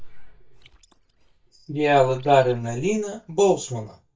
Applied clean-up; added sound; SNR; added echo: neural mask model DeepFilterNet 3.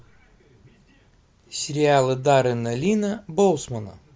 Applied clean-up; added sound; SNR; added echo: none; none; none; none.